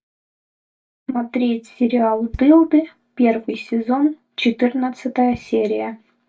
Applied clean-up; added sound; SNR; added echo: neural mask model DeepFilterNet 3.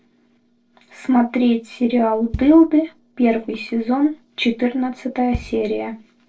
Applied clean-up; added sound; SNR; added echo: neural separator model SepFormer DNS4.